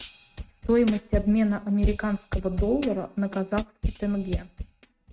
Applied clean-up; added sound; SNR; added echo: neural mask model RNNoise.